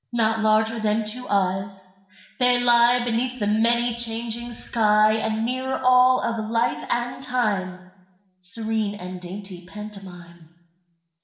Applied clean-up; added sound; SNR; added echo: none; none; none; reverberation time 1.0 s.